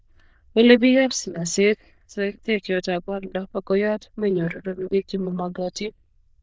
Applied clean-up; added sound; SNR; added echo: neural diffusion model UNIVERSE++.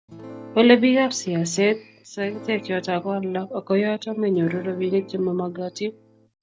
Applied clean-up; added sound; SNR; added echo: none; Acoustic guitar / Strum; 20 dB; none.